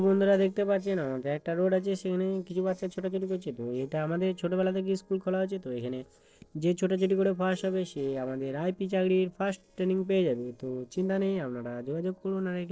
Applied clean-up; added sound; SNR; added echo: neural separator model SepFormer DNS4.